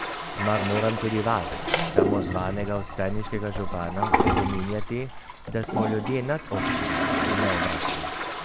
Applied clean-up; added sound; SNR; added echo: none; Toilet flush; -2 dB; none.